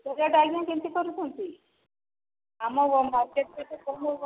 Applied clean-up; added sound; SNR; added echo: none; none; none; none.